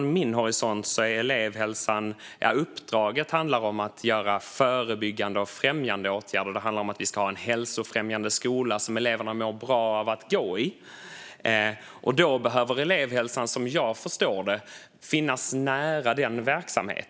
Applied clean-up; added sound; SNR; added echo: none; none; none; none.